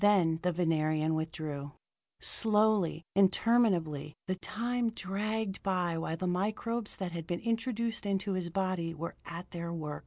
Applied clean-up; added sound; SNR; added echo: none; none; none; none.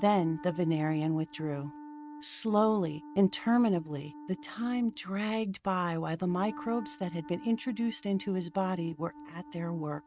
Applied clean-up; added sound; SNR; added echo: neural mask model RNNoise.